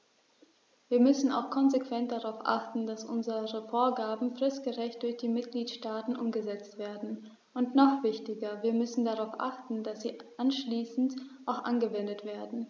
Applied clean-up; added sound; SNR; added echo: none; none; none; none.